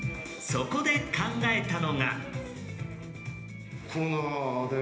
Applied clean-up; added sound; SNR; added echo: none; none; none; reverberation time 1.0 s.